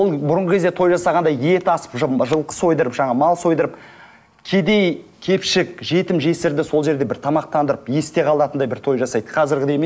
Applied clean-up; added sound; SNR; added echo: none; none; none; none.